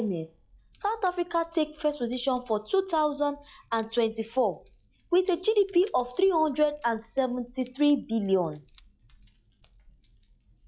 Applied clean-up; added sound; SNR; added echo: classical method log-MMSE.